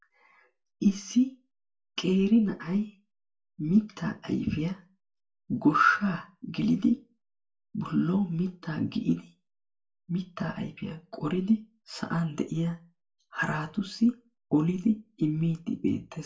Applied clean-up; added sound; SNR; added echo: none; none; none; reverberation time 0.2 s.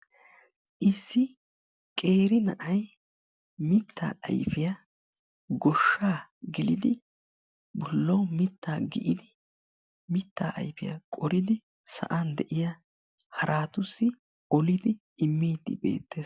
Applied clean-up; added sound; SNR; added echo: none; none; none; none.